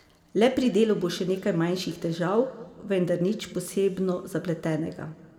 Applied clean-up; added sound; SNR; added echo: none; none; none; reverberation time 1.6 s.